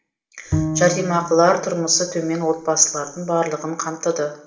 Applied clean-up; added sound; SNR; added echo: none; Bowed string instrument; 8 dB; reverberation time 1.9 s.